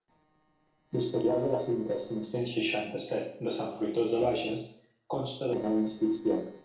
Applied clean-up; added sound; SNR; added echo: neural separator model SepFormer DNS4.